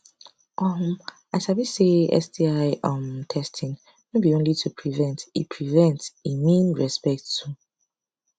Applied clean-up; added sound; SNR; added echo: none; none; none; none.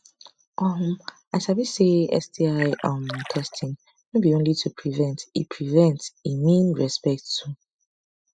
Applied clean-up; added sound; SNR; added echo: classical method spectral subtraction.